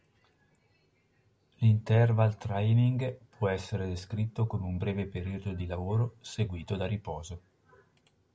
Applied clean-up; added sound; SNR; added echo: none; none; none; none.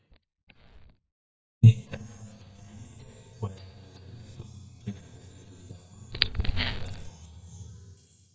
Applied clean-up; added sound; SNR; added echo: neural mask model DeepFilterNet 3.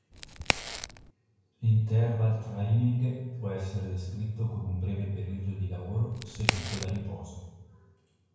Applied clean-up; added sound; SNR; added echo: none; Crack; 3 dB; reverberation time 1.0 s.